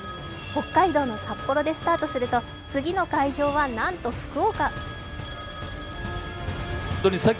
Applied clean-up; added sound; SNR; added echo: none; Telephone; 10 dB; none.